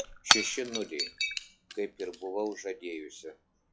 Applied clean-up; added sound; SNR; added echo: classical method log-MMSE.